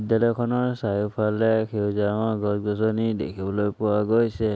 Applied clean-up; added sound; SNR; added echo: none; none; none; none.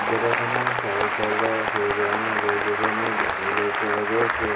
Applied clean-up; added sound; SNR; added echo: none; Applause / Cheering; -3 dB; reverberation time 0.2 s.